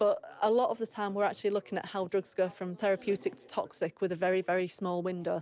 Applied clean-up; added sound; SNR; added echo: none; none; none; none.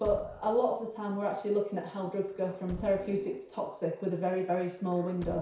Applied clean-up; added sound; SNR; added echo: none; Truck; 17 dB; reverberation time 0.6 s.